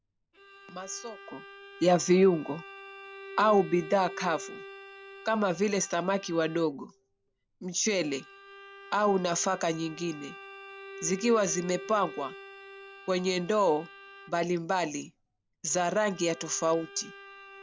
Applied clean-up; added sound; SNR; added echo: none; Bowed string instrument; 17 dB; none.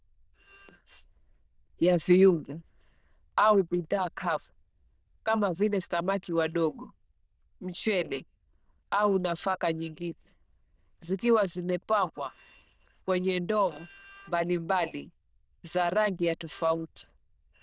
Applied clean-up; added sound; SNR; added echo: neural diffusion model UNIVERSE++.